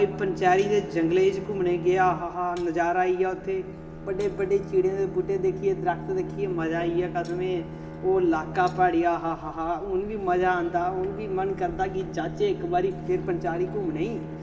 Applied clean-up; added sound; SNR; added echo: none; Bowed string instrument; 11 dB; reverberation time 1.6 s.